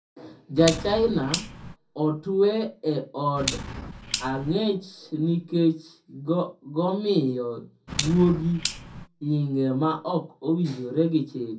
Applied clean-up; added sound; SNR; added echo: none; Clock; 10 dB; reverberation time 0.3 s.